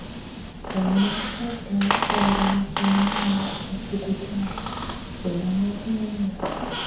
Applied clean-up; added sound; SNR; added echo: none; Squeak; 3 dB; reverberation time 0.7 s.